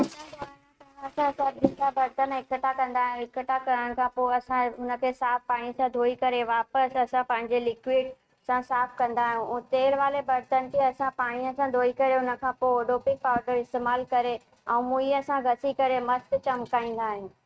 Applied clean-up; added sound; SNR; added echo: neural mask model RNNoise.